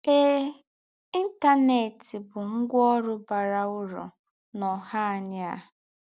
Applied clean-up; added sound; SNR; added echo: none; none; none; none.